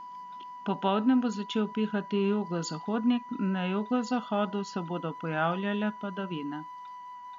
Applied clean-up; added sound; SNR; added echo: none; Wind instrument, woodwind instrument; 14 dB; none.